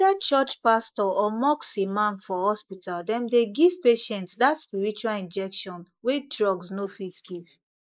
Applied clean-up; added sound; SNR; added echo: neural mask model Resemble Enhance denoiser.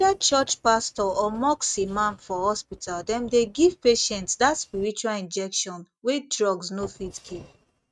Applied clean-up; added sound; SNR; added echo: neural mask model RNNoise.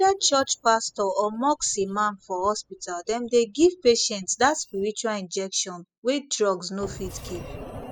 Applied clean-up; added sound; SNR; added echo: classical method spectral subtraction.